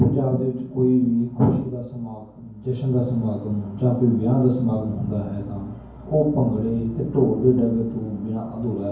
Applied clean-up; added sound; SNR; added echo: none; none; none; reverberation time 0.9 s.